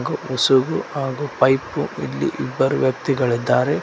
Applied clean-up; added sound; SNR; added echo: none; none; none; none.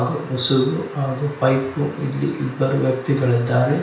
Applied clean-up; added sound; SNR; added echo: none; none; none; reverberation time 0.5 s.